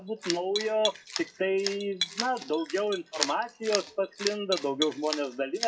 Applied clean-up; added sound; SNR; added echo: classical method WPE with log-MMSE.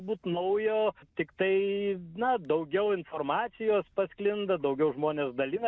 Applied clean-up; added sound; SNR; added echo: none; none; none; none.